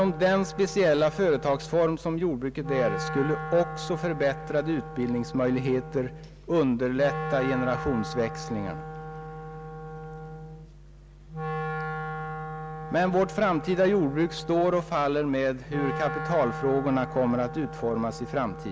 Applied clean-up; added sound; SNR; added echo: none; Wind instrument, woodwind instrument; 9 dB; none.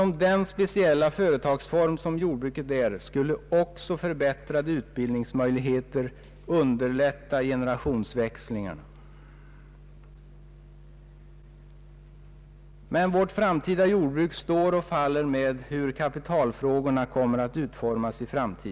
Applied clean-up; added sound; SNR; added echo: none; none; none; none.